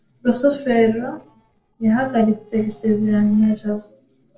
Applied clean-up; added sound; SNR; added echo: neural separator model SepFormer DNS4.